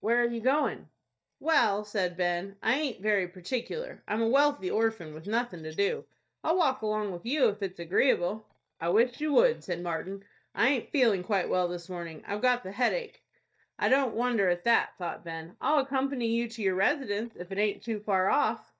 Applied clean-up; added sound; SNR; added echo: neural mask model DeepFilterNet 3.